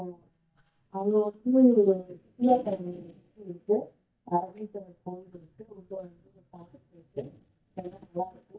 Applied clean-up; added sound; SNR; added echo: neural mask model DeepFilterNet 3.